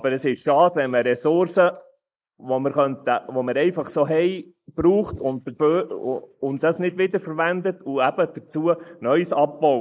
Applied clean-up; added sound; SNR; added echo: neural mask model Resemble Enhance denoiser.